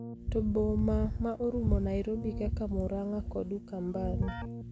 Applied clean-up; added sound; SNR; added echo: none; Keyboard (musical); 13 dB; none.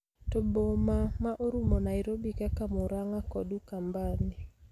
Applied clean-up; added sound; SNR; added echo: none; none; none; none.